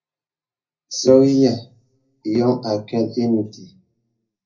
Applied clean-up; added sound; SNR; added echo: none; none; none; reverberation time 0.4 s.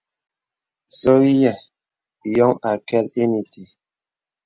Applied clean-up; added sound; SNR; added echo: none; none; none; none.